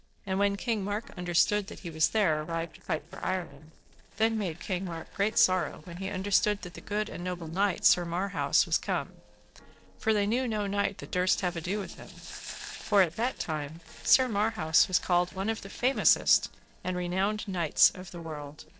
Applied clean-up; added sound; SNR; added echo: neural separator model SepFormer DNS4.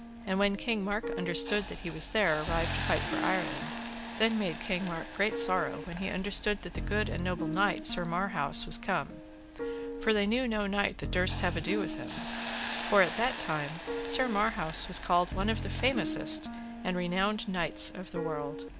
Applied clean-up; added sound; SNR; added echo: none; Hiss + Piano; 6 dB; none.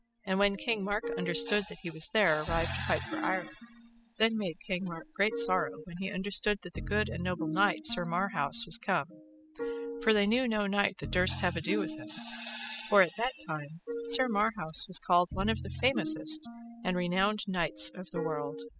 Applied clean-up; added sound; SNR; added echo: classical method spectral subtraction.